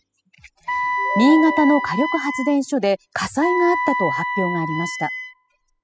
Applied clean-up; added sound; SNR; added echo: classical method spectral subtraction.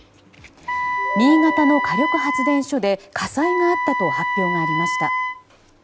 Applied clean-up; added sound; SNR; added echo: none; Wind instrument, woodwind instrument; 2 dB; none.